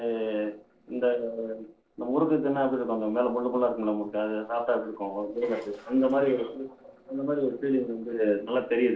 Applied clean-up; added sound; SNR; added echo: neural separator model SepFormer DNS4.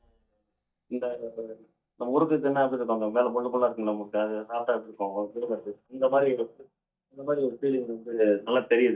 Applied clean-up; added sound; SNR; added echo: neural mask model DeepFilterNet 3.